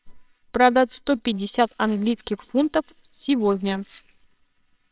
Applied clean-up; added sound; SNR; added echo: neural separator model SepFormer WHAMR!.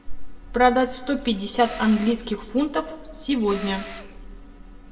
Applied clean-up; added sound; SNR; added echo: none; Tools; 17 dB; reverberation time 0.9 s.